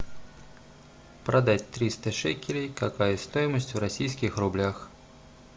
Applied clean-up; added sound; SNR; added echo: none; none; none; none.